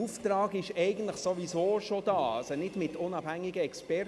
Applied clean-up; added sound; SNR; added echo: none; Bowed string instrument + Train; 18 dB; none.